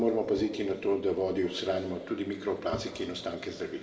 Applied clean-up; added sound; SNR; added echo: none; none; none; reverberation time 2.1 s.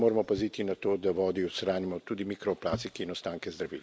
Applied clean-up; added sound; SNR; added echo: none; none; none; none.